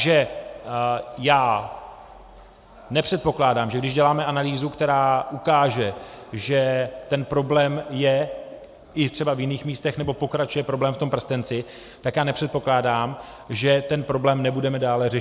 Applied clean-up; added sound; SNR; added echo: none; none; none; none.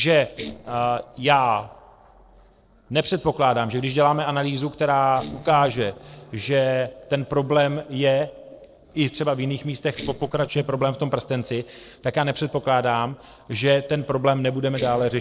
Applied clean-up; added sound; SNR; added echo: neural separator model SepFormer DNS4.